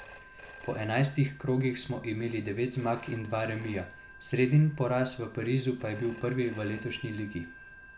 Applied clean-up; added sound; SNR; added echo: none; Telephone; 10 dB; none.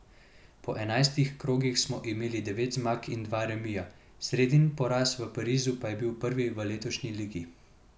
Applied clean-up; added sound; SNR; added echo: none; none; none; none.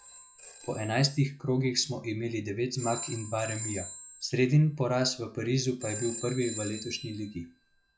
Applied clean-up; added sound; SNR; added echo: classical method log-MMSE.